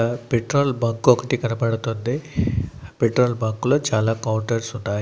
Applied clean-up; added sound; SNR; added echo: none; none; none; none.